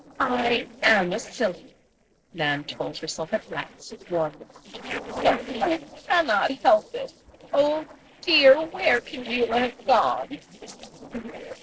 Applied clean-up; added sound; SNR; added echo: neural separator model SepFormer DNS4.